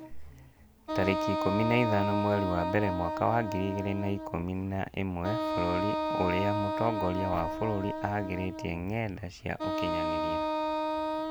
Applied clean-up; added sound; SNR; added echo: none; Wind instrument, woodwind instrument; 1 dB; none.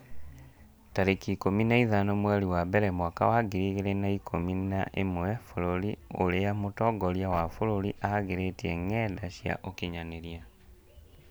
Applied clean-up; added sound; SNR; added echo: none; none; none; none.